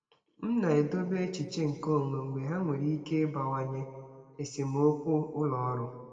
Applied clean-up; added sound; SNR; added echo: none; none; none; reverberation time 1.5 s.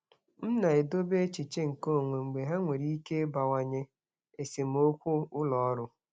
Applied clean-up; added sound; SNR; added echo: none; none; none; none.